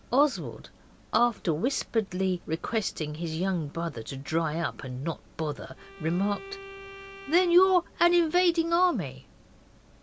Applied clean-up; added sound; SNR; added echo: none; Bowed string instrument; 18 dB; none.